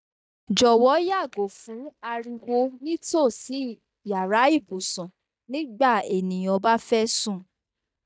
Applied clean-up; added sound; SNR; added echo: neural mask model DeepFilterNet 3.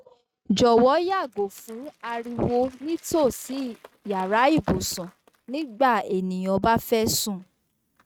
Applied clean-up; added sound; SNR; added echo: neural mask model RNNoise.